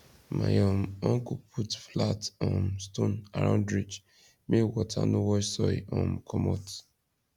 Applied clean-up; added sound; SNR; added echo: none; none; none; none.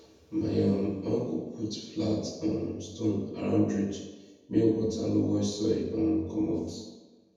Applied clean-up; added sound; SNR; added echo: none; none; none; reverberation time 1.1 s.